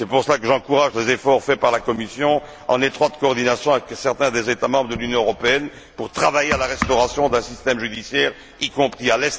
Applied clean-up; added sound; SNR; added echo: none; none; none; none.